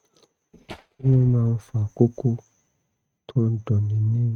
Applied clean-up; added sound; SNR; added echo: neural mask model RNNoise.